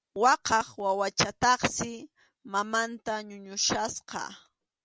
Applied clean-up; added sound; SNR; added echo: none; none; none; none.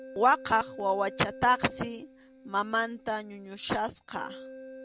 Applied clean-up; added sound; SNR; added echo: none; Keyboard (musical); 17 dB; none.